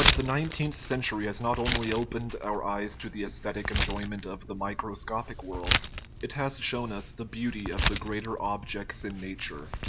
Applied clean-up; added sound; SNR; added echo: none; Keys jangling; 1 dB; none.